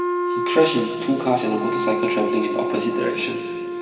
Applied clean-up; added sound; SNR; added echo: none; Wind instrument, woodwind instrument; 2 dB; reverberation time 2.3 s.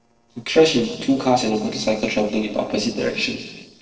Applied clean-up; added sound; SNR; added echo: neural separator model SepFormer DNS4.